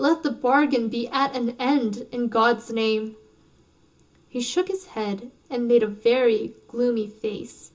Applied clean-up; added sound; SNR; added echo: none; none; none; reverberation time 0.2 s.